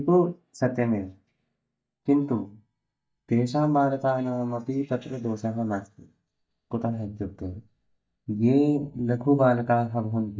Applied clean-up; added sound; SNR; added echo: neural mask model DeepFilterNet 3.